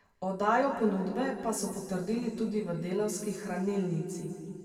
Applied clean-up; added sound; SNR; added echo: none; none; none; reverberation time 2.2 s.